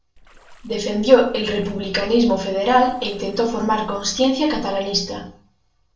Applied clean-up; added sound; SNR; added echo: neural separator model SepFormer DNS4.